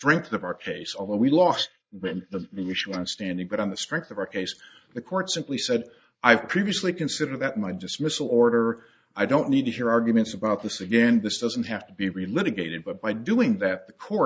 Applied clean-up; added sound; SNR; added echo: neural mask model Resemble Enhance denoiser.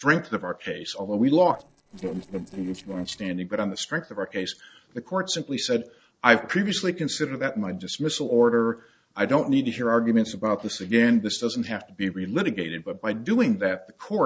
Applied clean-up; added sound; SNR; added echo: neural separator model SepFormer DNS4.